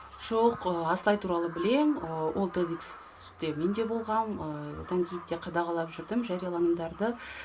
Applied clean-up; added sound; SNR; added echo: none; Bird vocalization, bird call, bird song; 17 dB; reverberation time 0.2 s.